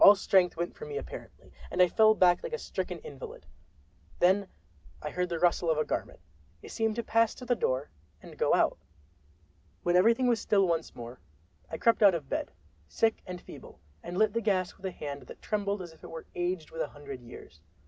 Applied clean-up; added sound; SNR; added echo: none; none; none; none.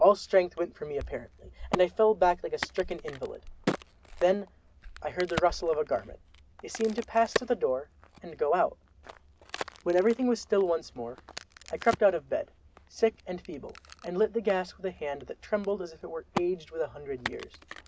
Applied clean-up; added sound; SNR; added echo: none; Crack; 12 dB; none.